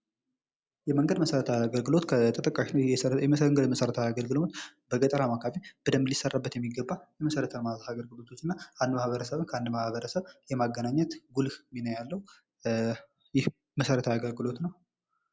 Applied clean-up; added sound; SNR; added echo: none; none; none; none.